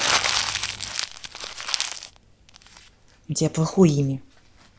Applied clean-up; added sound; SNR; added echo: none; Crumpling, crinkling; 3 dB; none.